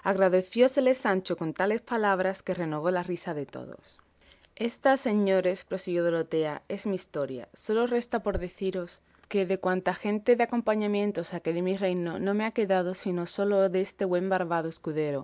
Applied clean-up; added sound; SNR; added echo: none; none; none; none.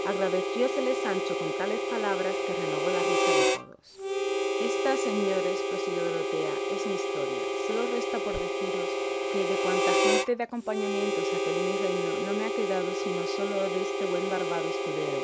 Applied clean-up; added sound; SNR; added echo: none; Harmonica; -5 dB; none.